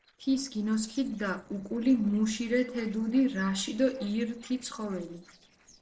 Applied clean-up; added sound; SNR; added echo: neural separator model SepFormer DNS4.